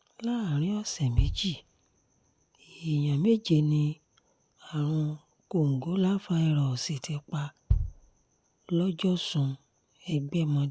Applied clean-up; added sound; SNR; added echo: none; Bass drum; 5 dB; none.